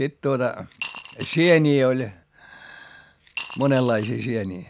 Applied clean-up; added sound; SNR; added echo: none; Coin (dropping) / Glass; 12 dB; none.